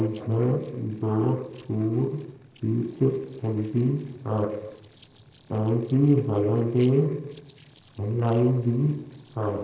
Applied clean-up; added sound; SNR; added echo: neural separator model SepFormer DNS4.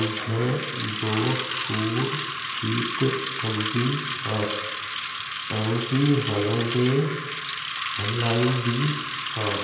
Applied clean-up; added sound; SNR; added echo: none; Bicycle; 4 dB; reverberation time 1.1 s.